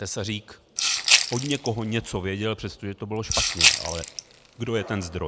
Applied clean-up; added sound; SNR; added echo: none; Rattle (instrument); -4 dB; none.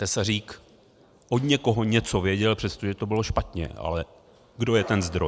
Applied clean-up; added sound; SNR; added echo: none; none; none; none.